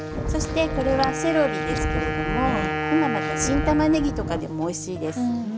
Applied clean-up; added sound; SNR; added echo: none; Wind instrument, woodwind instrument + Wind; 2 dB; none.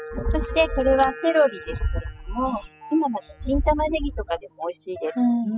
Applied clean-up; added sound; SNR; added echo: classical method spectral subtraction.